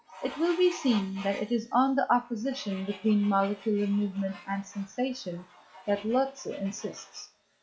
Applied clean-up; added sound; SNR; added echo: classical method log-MMSE.